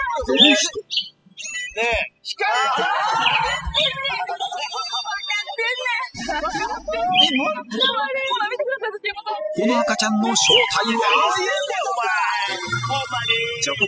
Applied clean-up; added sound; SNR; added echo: classical method spectral subtraction.